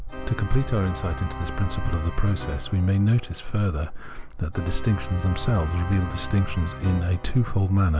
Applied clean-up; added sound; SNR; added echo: none; Organ; 13 dB; none.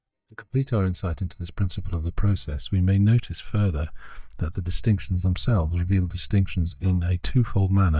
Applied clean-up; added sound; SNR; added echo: neural mask model DeepFilterNet 3.